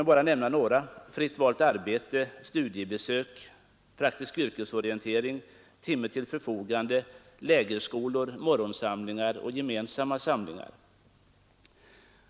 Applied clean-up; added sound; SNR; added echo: none; none; none; none.